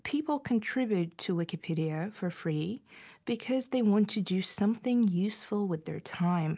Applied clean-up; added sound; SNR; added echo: none; none; none; none.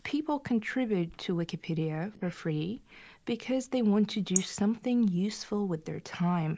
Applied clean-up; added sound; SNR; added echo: neural mask model Resemble Enhance denoiser.